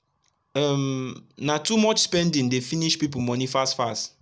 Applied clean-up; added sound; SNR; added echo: none; none; none; none.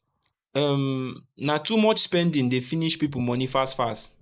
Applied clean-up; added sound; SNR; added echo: neural mask model Resemble Enhance denoiser.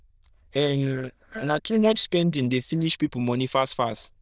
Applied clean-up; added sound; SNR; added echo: neural diffusion model UNIVERSE++.